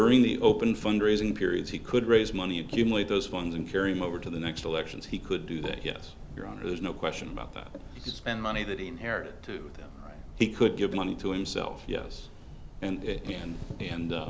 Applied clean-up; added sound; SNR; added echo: none; Train; 14 dB; none.